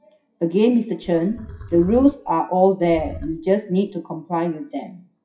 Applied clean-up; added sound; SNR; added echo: classical method WPE with log-MMSE.